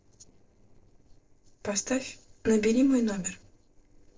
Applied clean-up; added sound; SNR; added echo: neural separator model SepFormer DNS4.